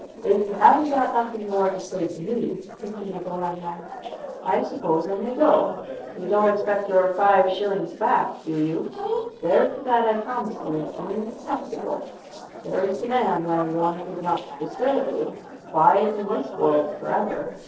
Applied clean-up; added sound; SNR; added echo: neural separator model SepFormer DNS4.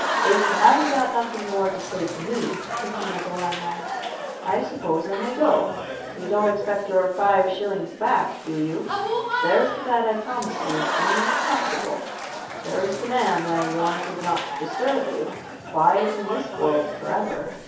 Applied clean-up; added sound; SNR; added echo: none; Applause / Crowd; 5 dB; reverberation time 0.6 s.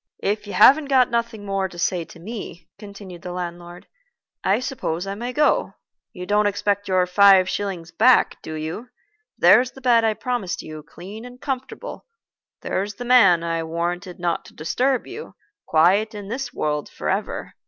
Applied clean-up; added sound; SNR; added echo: none; none; none; none.